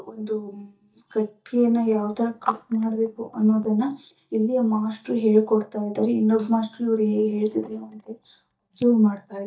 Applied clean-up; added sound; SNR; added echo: neural mask model DeepFilterNet 3.